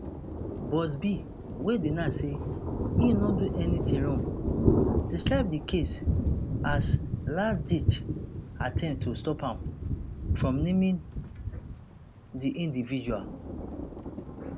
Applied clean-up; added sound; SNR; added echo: none; Thunder; -2 dB; none.